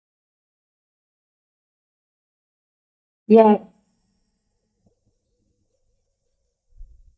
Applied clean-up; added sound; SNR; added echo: neural mask model DeepFilterNet 3.